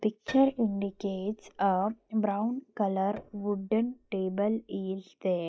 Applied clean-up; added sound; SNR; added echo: neural mask model DeepFilterNet 3.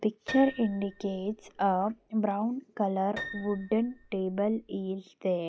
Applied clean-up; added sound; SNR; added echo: none; Piano; 15 dB; none.